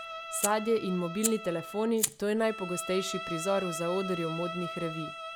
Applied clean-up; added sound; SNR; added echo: none; Bowed string instrument + Fire; 6 dB; none.